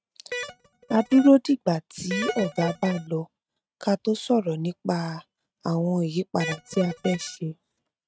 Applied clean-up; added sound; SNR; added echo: neural mask model RNNoise.